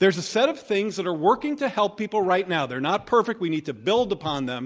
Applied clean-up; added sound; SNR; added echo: none; none; none; none.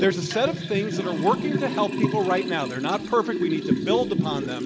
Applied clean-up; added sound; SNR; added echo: none; Liquid; 2 dB; none.